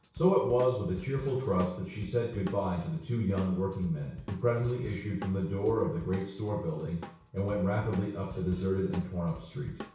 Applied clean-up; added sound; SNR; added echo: none; Drum kit; 17 dB; reverberation time 0.6 s.